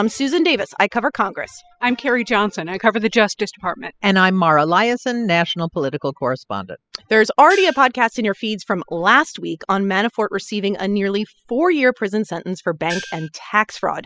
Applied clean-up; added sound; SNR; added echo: classical method spectral subtraction.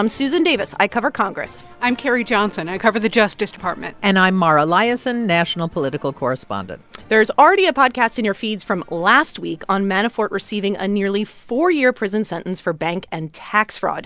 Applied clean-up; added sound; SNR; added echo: none; none; none; none.